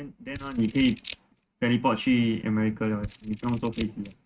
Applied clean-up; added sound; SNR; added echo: neural mask model RNNoise.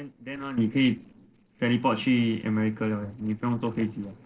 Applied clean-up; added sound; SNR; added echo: neural separator model SepFormer DNS4.